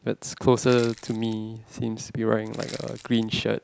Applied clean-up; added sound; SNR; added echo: none; Crushing; 19 dB; none.